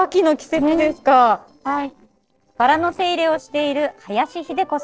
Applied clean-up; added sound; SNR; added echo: neural separator model SepFormer DNS4.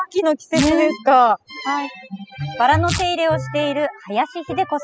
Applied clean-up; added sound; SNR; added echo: classical method spectral subtraction.